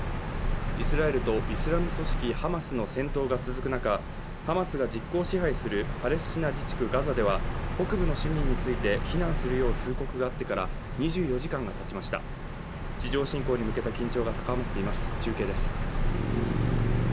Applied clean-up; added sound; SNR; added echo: none; Bird vocalization, bird call, bird song; 0 dB; none.